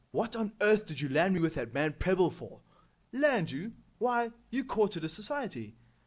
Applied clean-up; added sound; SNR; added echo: none; none; none; none.